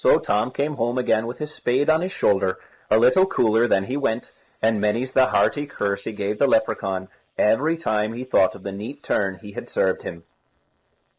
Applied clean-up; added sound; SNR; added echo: neural mask model Resemble Enhance denoiser.